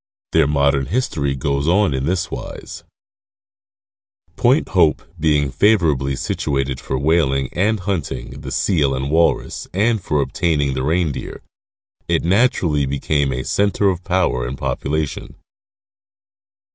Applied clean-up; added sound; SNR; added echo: none; none; none; none.